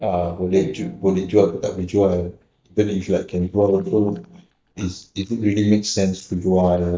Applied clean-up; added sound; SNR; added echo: neural mask model DeepFilterNet 3.